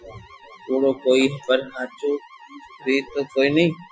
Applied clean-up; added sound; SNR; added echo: classical method Wiener filter.